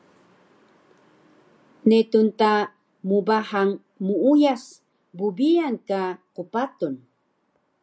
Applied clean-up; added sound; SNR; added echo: none; none; none; none.